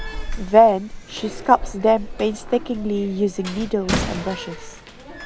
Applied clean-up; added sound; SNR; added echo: none; Slam; 9 dB; none.